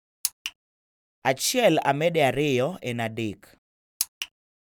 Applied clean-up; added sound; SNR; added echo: none; none; none; none.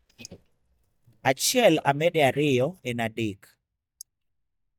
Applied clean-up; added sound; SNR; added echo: neural mask model DeepFilterNet 3.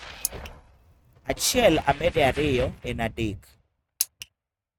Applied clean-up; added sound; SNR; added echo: neural mask model RNNoise.